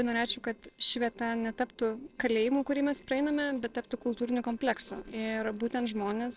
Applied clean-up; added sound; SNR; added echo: neural separator model SepFormer DNS4.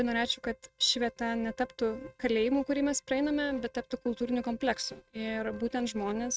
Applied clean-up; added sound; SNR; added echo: neural mask model RNNoise.